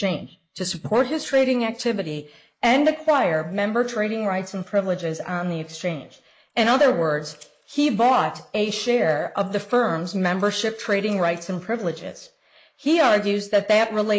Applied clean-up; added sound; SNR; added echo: neural mask model Resemble Enhance denoiser.